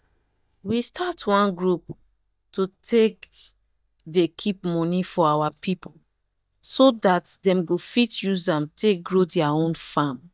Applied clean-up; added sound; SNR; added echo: neural mask model DeepFilterNet 3.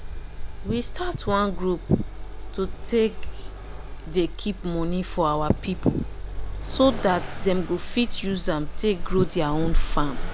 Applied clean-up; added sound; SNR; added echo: none; Accelerating, revving, vroom; 2 dB; none.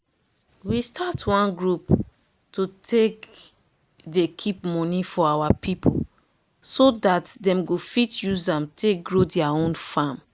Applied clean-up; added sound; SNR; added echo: none; none; none; none.